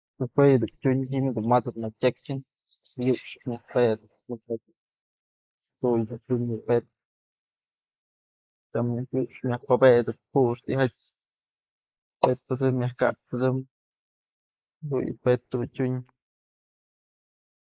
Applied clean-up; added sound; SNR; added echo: neural mask model Resemble Enhance denoiser.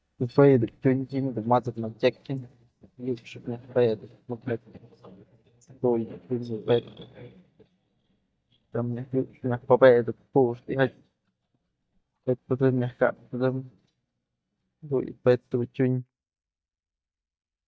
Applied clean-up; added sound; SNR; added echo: neural mask model DeepFilterNet 3.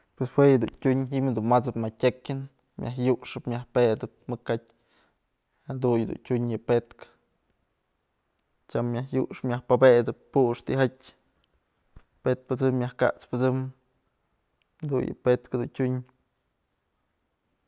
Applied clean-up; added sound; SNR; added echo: none; none; none; none.